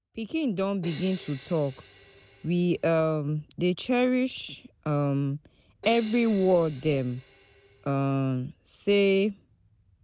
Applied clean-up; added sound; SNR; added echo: none; Crash cymbal; 19 dB; none.